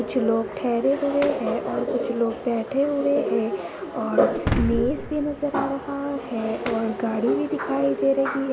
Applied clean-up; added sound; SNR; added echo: none; Shatter; 11 dB; none.